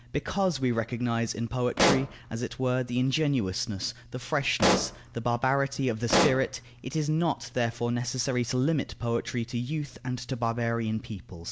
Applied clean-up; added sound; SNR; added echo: none; Explosion; 1 dB; none.